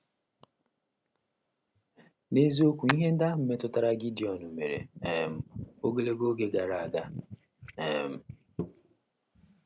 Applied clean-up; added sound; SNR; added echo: none; Hands; 13 dB; none.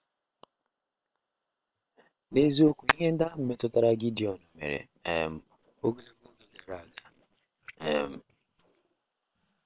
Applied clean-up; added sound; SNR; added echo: neural separator model SepFormer WHAM!.